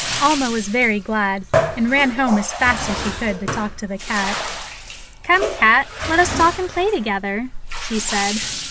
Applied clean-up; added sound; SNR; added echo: none; Bathtub (filling or washing); 6 dB; none.